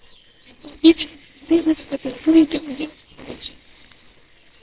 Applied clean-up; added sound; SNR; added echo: neural separator model SepFormer WHAMR!.